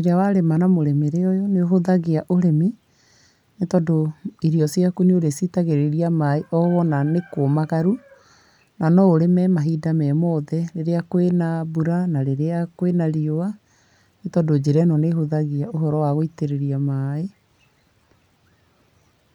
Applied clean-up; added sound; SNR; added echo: none; none; none; none.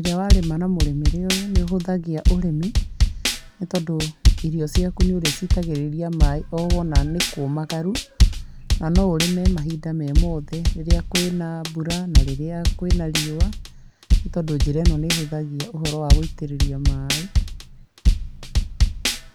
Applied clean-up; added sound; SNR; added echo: none; Drum / Drum kit; -4 dB; none.